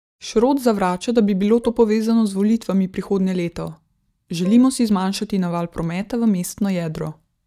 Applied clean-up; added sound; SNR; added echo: neural mask model DeepFilterNet 3.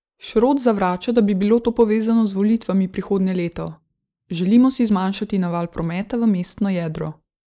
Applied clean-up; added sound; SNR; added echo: neural mask model Resemble Enhance denoiser.